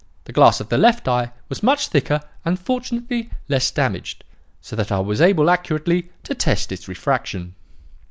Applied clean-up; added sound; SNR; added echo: none; none; none; none.